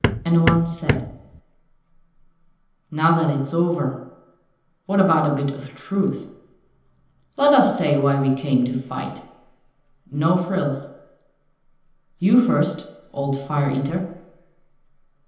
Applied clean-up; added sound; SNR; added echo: none; Hammer; 1 dB; reverberation time 0.9 s.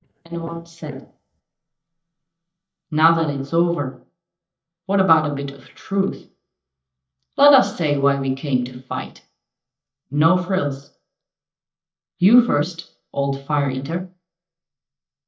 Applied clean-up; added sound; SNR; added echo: neural mask model DeepFilterNet 3.